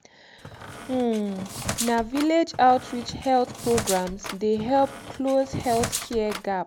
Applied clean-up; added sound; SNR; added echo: none; Squeak; 10 dB; none.